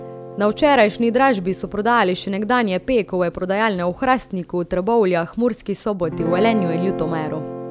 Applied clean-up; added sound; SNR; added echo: none; Guitar; 12 dB; none.